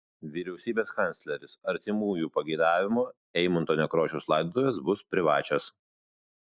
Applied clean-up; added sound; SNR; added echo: none; none; none; none.